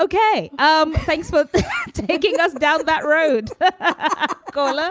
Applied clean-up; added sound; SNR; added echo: none; none; none; none.